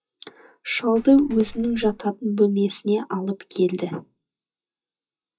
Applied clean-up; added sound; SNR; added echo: classical method WPE with log-MMSE.